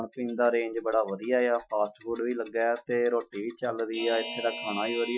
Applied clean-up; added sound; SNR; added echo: classical method Wiener filter.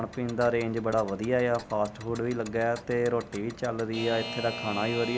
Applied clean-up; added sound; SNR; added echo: none; Alarm / Clock; 12 dB; none.